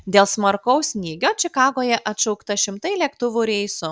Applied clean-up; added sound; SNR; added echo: none; none; none; none.